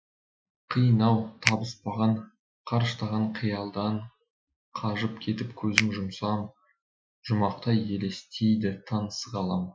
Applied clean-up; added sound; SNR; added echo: classical method Wiener filter.